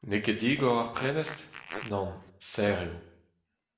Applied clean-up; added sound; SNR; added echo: none; Fart; 13 dB; reverberation time 0.6 s.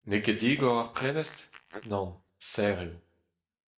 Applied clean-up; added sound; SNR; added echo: neural mask model DeepFilterNet 3.